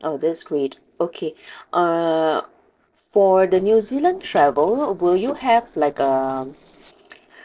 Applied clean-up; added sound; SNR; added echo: neural separator model SepFormer DNS4.